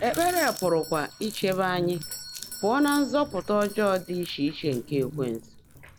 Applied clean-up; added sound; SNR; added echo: none; Water tap, faucet + Doorbell; 14 dB; none.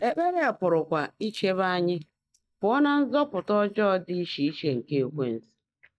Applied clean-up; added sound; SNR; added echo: neural mask model DeepFilterNet 3.